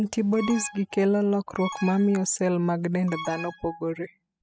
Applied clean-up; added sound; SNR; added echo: classical method spectral subtraction.